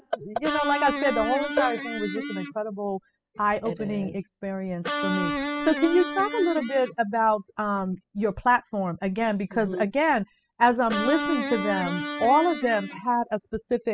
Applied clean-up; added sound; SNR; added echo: classical method spectral subtraction.